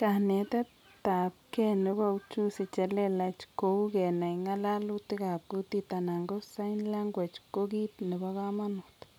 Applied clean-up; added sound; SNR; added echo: none; none; none; none.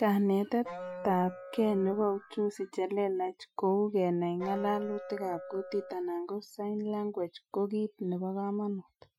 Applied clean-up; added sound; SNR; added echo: classical method Wiener filter.